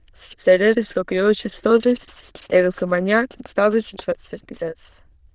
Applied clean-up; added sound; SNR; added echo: neural diffusion model UNIVERSE++.